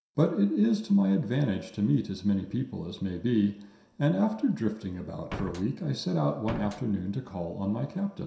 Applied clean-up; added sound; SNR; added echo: none; Slam; 10 dB; reverberation time 0.7 s.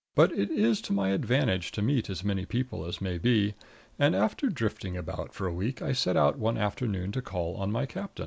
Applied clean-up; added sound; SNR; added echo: none; none; none; none.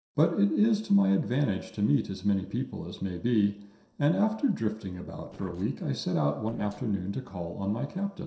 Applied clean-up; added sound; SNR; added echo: neural separator model SepFormer DNS4.